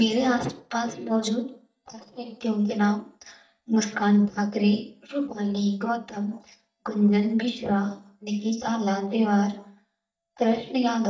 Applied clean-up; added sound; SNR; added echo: neural mask model DeepFilterNet 3.